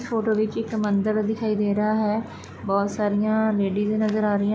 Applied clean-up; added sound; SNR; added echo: none; none; none; none.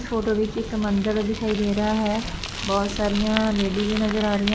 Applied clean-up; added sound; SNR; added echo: none; Bicycle; 9 dB; none.